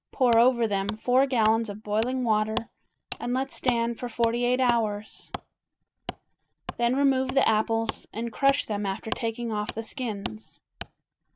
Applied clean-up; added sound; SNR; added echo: none; Wood; 13 dB; none.